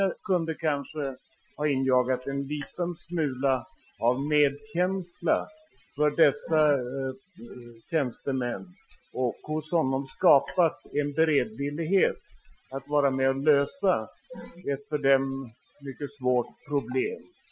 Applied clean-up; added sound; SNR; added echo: classical method Wiener filter.